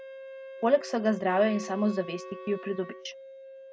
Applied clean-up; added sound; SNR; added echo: none; Wind instrument, woodwind instrument + Wind instrument, woodwind instrument; 13 dB; none.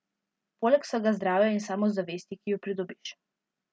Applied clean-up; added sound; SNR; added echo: none; none; none; none.